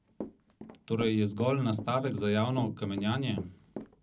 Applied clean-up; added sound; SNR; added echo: none; Walk, footsteps / Run; 14 dB; reverberation time 0.4 s.